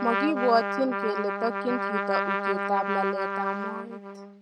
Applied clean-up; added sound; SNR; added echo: neural mask model RNNoise.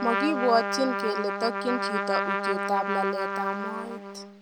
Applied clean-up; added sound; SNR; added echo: none; Trumpet; 1 dB; none.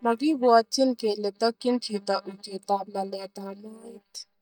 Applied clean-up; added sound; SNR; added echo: neural mask model DeepFilterNet 3.